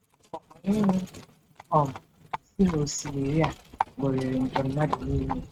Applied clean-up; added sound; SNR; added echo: neural mask model RNNoise.